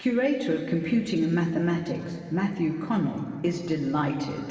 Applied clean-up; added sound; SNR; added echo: none; none; none; reverberation time 2.4 s.